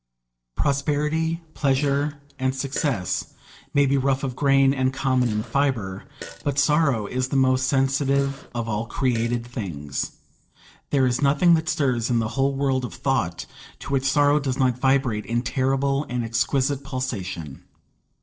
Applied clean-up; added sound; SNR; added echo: neural separator model SepFormer DNS4.